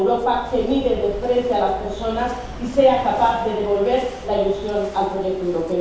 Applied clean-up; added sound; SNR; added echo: none; Walk, footsteps / Waves, surf / Wind; 15 dB; reverberation time 0.8 s.